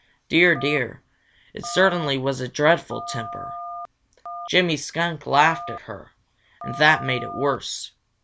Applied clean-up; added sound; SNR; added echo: none; Telephone; 12 dB; none.